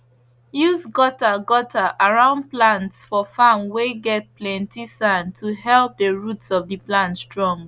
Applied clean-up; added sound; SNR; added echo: none; none; none; none.